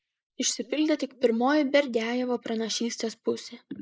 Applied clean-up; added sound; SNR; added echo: neural mask model Resemble Enhance denoiser.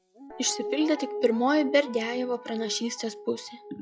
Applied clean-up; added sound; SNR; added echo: classical method log-MMSE.